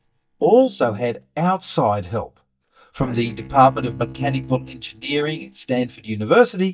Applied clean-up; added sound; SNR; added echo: neural mask model DeepFilterNet 3.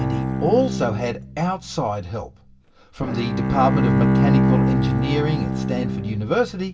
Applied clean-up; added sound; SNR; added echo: none; Bowed string instrument; -2 dB; reverberation time 0.2 s.